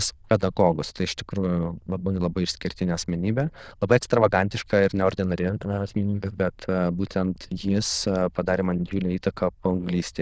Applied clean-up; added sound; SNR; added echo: neural diffusion model UNIVERSE++.